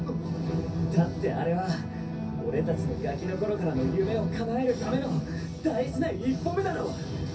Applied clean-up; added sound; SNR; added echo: none; none; none; reverberation time 0.3 s.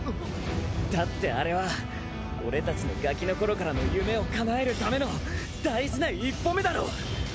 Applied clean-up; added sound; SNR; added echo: none; none; none; none.